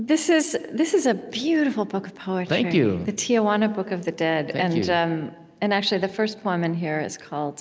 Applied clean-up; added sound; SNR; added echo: none; none; none; none.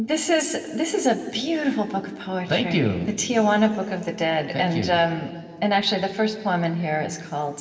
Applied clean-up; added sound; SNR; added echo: none; none; none; reverberation time 1.9 s.